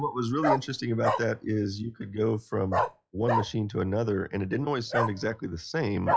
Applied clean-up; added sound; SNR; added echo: classical method log-MMSE.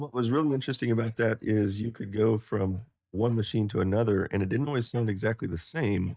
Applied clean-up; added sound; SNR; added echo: neural mask model DeepFilterNet 3.